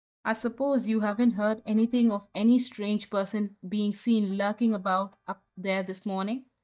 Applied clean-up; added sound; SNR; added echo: neural mask model DeepFilterNet 3.